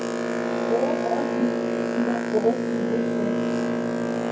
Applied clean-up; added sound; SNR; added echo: none; Boat, Water vehicle; -4 dB; reverberation time 0.3 s.